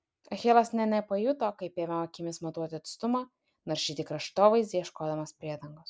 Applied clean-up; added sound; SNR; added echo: none; none; none; none.